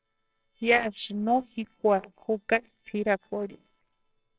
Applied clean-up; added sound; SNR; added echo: neural separator model SepFormer WHAMR!.